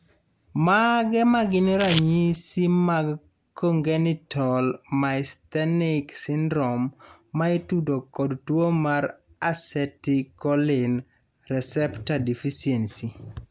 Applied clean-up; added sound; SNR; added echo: none; Domestic sounds, home sounds; 9 dB; none.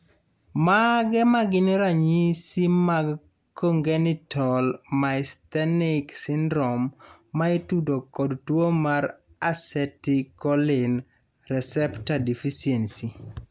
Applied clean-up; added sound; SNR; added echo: none; none; none; none.